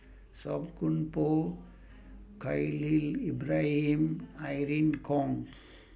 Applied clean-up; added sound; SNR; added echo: none; none; none; none.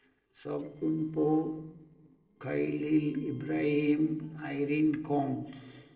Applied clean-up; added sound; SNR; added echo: neural separator model SepFormer DNS4.